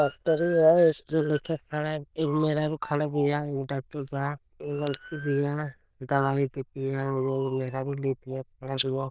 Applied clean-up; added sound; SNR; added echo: neural diffusion model UNIVERSE++.